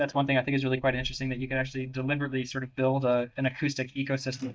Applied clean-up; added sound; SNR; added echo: neural mask model DeepFilterNet 3.